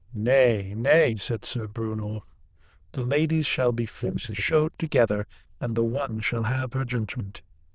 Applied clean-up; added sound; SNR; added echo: neural diffusion model UNIVERSE++.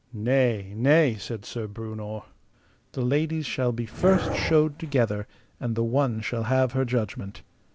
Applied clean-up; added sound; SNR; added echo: none; Dog; 6 dB; none.